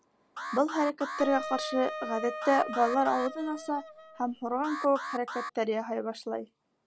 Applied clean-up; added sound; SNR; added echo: none; Alarm + Wind instrument, woodwind instrument; 8 dB; none.